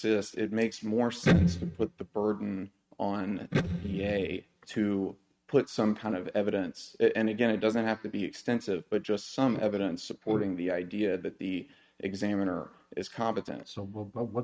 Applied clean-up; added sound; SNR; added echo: neural mask model RNNoise.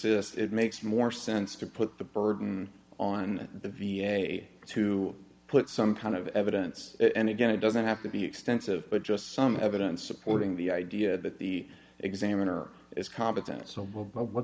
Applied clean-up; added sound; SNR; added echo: none; none; none; none.